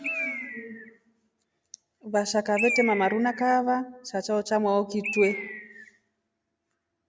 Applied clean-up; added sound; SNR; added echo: none; Bird; 9 dB; none.